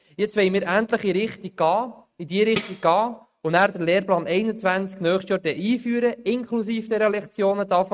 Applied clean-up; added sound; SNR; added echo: neural mask model RNNoise.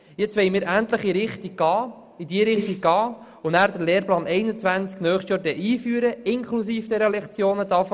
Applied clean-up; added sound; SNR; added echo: neural mask model Resemble Enhance denoiser.